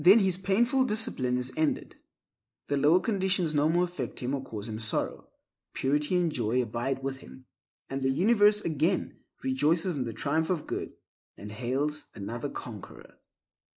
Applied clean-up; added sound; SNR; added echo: neural mask model Resemble Enhance denoiser.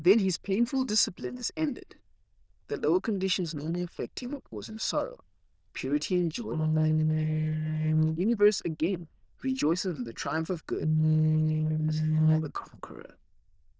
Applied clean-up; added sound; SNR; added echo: neural diffusion model UNIVERSE++.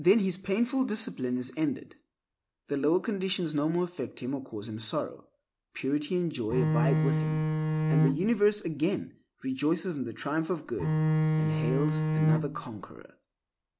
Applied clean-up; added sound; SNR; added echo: none; Bowed string instrument; -3 dB; none.